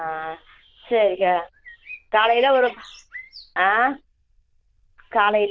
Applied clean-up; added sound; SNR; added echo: neural diffusion model UNIVERSE++.